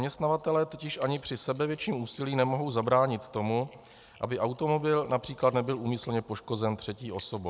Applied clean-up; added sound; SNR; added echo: none; Bell; 4 dB; none.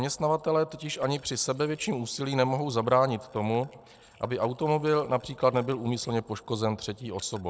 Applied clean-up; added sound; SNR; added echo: neural separator model SepFormer DNS4.